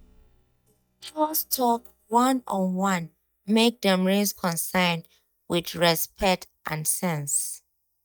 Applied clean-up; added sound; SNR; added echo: neural mask model DeepFilterNet 3.